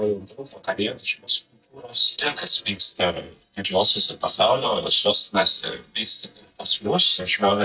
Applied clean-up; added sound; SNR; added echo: neural mask model DeepFilterNet 3.